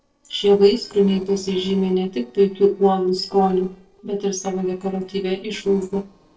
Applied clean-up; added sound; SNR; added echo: neural separator model SepFormer DNS4.